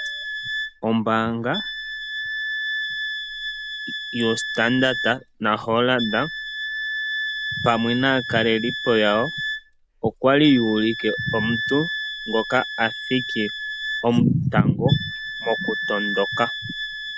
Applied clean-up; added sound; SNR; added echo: none; Wind instrument, woodwind instrument; 6 dB; none.